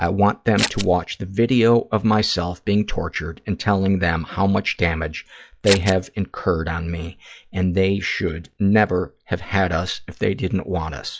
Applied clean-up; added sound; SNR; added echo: classical method log-MMSE.